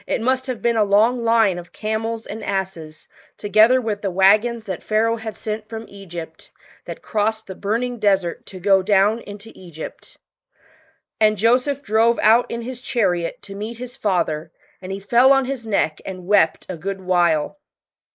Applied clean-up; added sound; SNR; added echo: neural mask model Resemble Enhance denoiser.